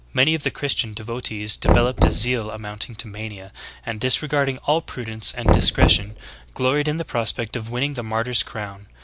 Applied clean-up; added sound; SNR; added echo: none; Knock; 1 dB; none.